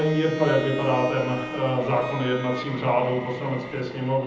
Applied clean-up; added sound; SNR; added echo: none; Bowed string instrument; 10 dB; reverberation time 1.0 s.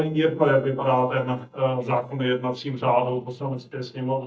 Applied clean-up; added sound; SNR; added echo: neural mask model DeepFilterNet 3.